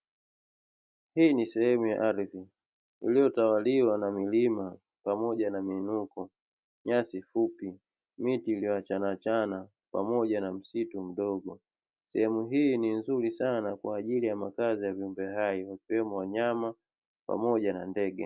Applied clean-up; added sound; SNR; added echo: none; none; none; none.